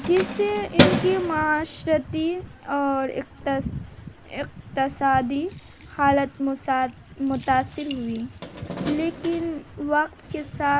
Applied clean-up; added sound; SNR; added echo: none; Keys jangling; 6 dB; none.